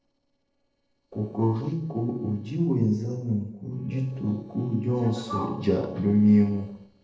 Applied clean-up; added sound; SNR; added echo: neural separator model SepFormer DNS4.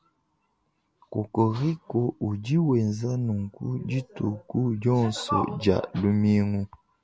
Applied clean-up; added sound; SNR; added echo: none; none; none; none.